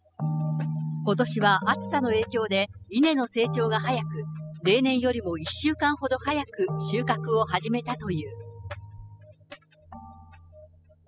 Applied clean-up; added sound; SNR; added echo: classical method spectral subtraction.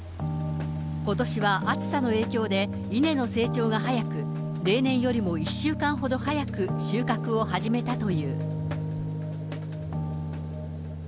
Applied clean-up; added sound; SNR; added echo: none; Telephone; 15 dB; none.